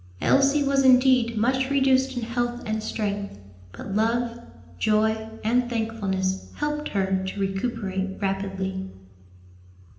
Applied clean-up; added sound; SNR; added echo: none; none; none; reverberation time 0.8 s.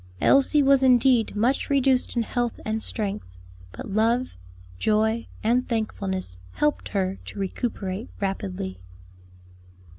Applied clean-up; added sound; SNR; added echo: none; none; none; none.